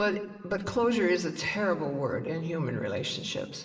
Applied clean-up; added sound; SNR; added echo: none; none; none; reverberation time 1.1 s.